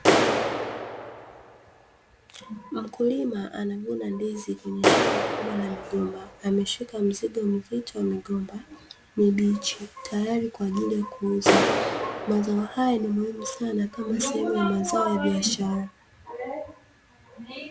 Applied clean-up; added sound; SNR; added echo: none; Clapping; 1 dB; none.